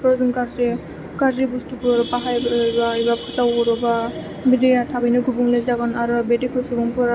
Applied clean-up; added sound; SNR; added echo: none; none; none; none.